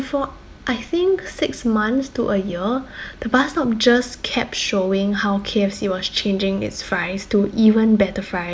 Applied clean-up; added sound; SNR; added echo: none; none; none; none.